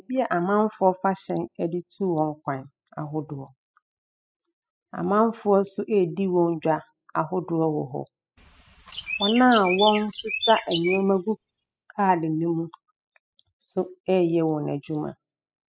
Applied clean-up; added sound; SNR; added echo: classical method spectral subtraction.